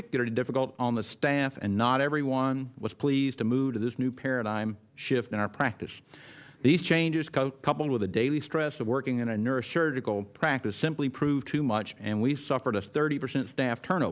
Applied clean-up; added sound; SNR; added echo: none; none; none; none.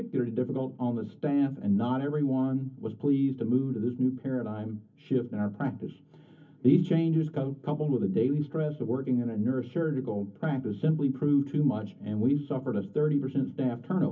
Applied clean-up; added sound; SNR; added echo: none; none; none; reverberation time 0.3 s.